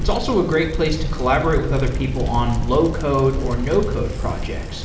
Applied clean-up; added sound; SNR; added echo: none; Bicycle; 3 dB; reverberation time 0.9 s.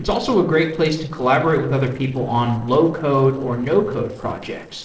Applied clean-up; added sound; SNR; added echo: neural separator model SepFormer DNS4.